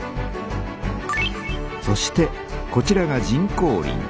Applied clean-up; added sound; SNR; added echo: none; none; none; none.